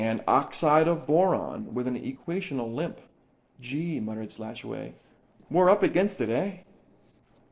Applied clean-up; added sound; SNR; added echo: neural separator model SepFormer DNS4.